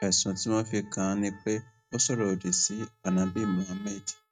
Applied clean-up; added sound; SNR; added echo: neural mask model RNNoise.